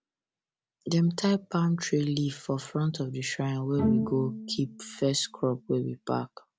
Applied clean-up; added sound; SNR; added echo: none; Bowed string instrument; 4 dB; none.